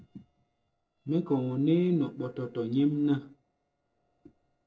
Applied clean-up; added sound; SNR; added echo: neural separator model SepFormer DNS4.